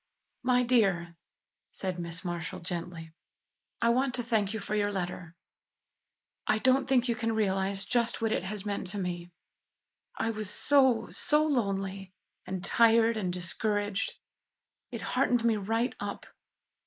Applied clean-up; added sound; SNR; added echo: neural mask model Resemble Enhance denoiser.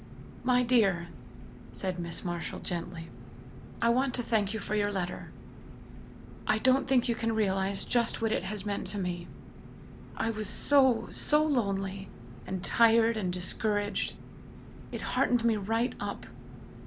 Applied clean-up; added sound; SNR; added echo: none; Engine; 14 dB; none.